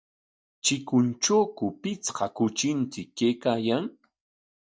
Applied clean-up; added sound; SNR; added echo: none; none; none; none.